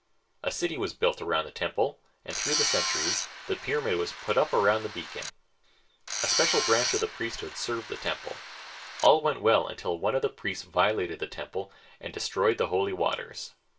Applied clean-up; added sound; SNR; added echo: none; Tools; 4 dB; reverberation time 0.2 s.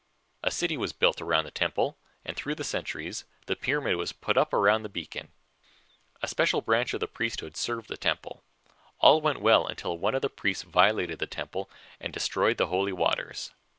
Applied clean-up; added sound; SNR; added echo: none; none; none; none.